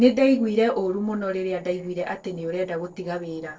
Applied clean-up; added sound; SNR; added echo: neural separator model SepFormer DNS4.